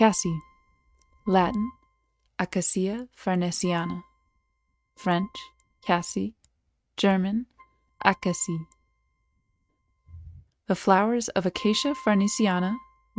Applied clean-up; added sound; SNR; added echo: neural mask model RNNoise.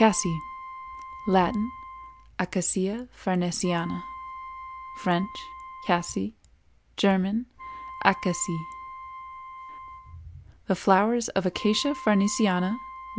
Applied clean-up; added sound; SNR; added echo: none; Wind instrument, woodwind instrument; 14 dB; none.